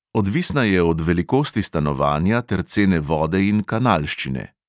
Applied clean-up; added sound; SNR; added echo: none; none; none; none.